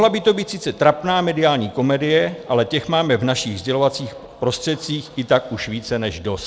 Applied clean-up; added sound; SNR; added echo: none; none; none; none.